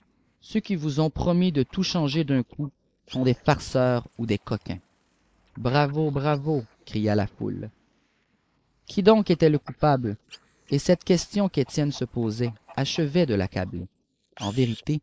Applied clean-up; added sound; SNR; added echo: neural mask model Resemble Enhance denoiser.